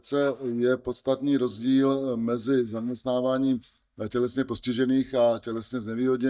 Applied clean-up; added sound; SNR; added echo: neural mask model DeepFilterNet 3.